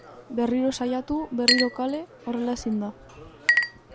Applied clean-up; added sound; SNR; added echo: none; Chink, clink; 2 dB; none.